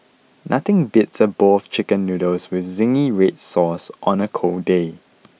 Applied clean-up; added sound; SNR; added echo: none; none; none; none.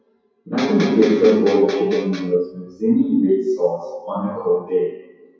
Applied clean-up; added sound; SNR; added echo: classical method WPE with log-MMSE.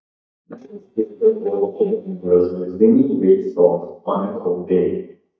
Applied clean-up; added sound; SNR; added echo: neural mask model DeepFilterNet 3.